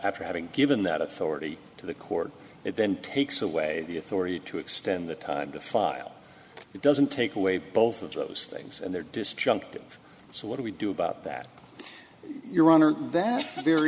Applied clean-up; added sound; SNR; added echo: none; none; none; none.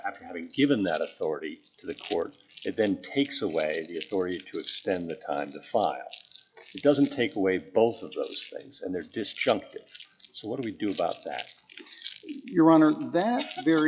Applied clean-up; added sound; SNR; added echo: classical method log-MMSE.